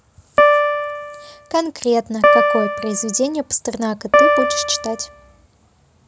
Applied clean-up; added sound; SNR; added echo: none; Piano; -5 dB; none.